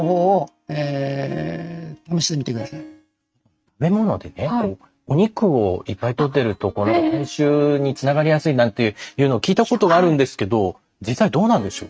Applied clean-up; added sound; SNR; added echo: neural mask model RNNoise.